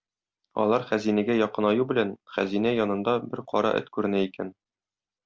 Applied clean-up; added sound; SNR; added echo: none; none; none; none.